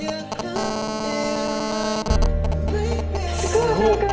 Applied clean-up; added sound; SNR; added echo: none; Telephone; 7 dB; reverberation time 0.1 s.